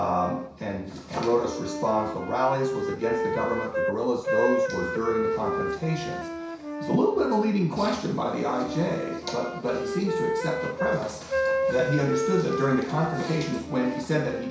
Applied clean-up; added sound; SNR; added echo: none; Wind instrument, woodwind instrument; 3 dB; reverberation time 0.6 s.